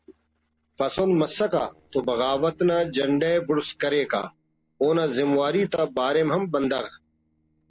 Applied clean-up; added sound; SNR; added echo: neural separator model SepFormer DNS4.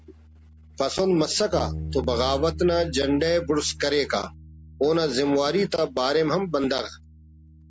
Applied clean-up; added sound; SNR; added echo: none; Bass guitar; 14 dB; none.